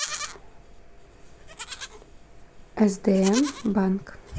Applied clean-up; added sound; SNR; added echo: none; Livestock, farm animals, working animals; 12 dB; none.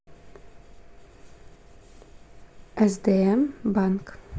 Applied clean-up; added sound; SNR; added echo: none; none; none; none.